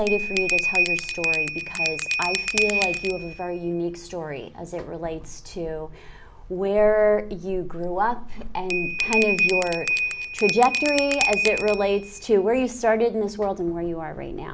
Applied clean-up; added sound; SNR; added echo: none; Bell; 3 dB; none.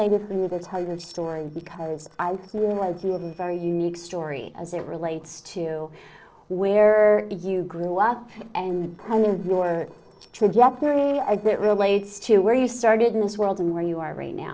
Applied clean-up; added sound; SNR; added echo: neural separator model SepFormer DNS4.